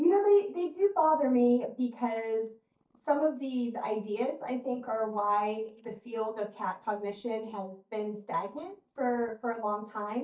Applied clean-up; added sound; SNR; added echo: neural mask model DeepFilterNet 3.